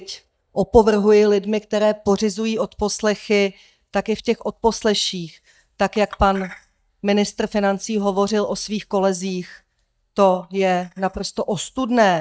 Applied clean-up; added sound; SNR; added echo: neural mask model DeepFilterNet 3.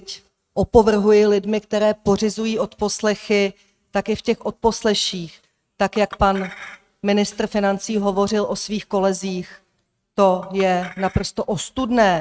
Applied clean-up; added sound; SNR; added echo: neural mask model RNNoise.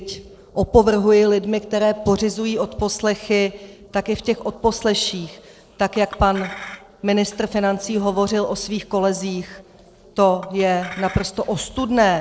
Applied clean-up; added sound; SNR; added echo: neural separator model SepFormer DNS4.